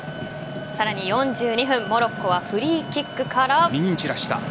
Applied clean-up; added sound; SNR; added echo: none; Wind instrument, woodwind instrument; 18 dB; none.